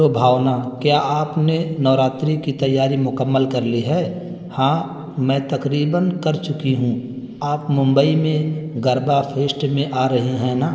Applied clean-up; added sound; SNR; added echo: neural separator model SepFormer DNS4.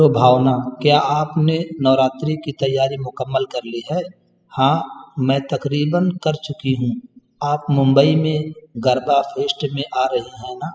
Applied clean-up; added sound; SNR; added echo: classical method spectral subtraction.